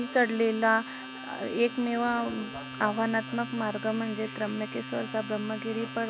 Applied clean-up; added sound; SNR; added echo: none; Domestic sounds, home sounds; 11 dB; none.